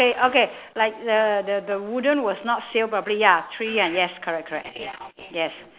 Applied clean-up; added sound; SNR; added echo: none; none; none; none.